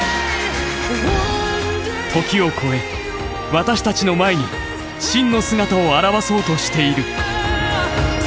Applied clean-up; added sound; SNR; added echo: none; none; none; none.